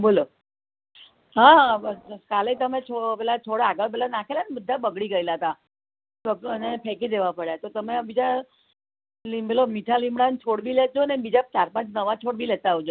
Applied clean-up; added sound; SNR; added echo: none; none; none; none.